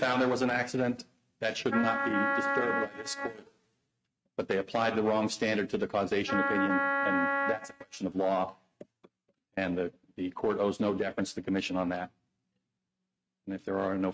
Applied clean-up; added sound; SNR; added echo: neural mask model RNNoise.